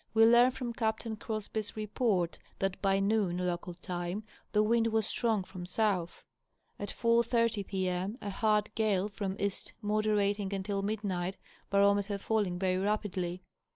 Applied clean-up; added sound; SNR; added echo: none; none; none; none.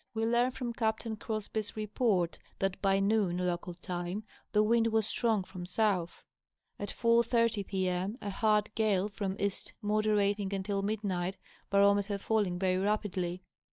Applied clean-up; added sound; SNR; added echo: neural mask model DeepFilterNet 3.